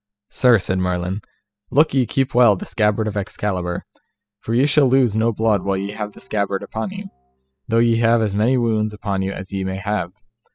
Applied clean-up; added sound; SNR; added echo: classical method spectral subtraction.